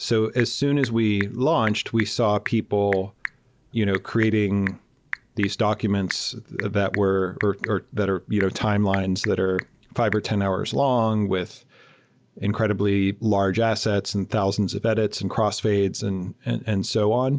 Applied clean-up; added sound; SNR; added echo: none; Telephone / Typing; 16 dB; none.